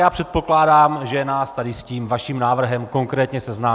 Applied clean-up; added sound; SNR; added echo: none; none; none; none.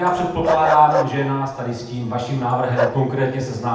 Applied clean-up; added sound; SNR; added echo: none; Bark; 6 dB; reverberation time 0.8 s.